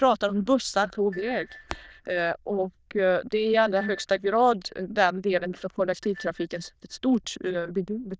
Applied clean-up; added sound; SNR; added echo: neural diffusion model UNIVERSE++.